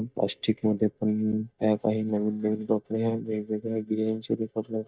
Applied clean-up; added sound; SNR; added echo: neural mask model DeepFilterNet 3.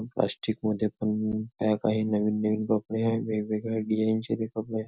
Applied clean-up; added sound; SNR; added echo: none; none; none; none.